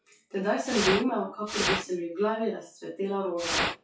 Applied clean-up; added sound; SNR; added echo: classical method WPE with log-MMSE.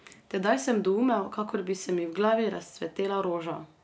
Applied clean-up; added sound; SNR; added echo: none; none; none; none.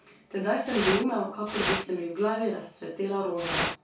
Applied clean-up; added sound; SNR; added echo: none; Fire; -1 dB; reverberation time 0.3 s.